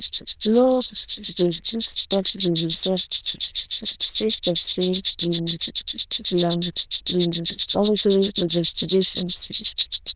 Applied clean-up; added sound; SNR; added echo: neural diffusion model UNIVERSE++.